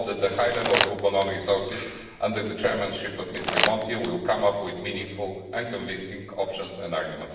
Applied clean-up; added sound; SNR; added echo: none; Crumpling, crinkling; 4 dB; reverberation time 1.1 s.